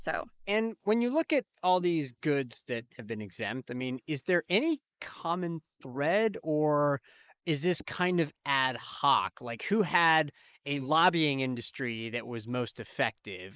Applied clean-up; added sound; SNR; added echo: neural mask model Resemble Enhance denoiser.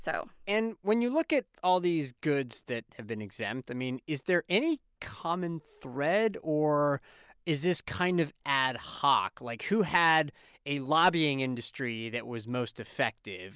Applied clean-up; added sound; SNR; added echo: none; none; none; none.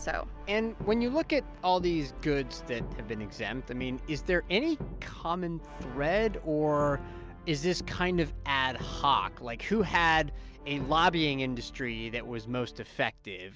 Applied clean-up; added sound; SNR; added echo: none; Brass instrument; 11 dB; none.